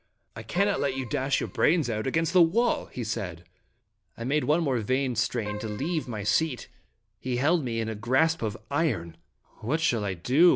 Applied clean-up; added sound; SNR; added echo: none; Keyboard (musical); 14 dB; none.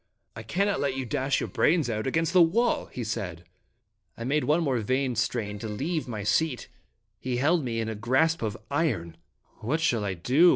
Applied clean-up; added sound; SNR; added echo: neural separator model SepFormer DNS4.